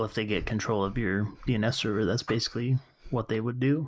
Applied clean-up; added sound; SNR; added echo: neural mask model Resemble Enhance denoiser.